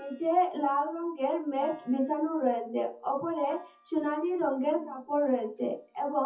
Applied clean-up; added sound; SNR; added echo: classical method WPE with log-MMSE.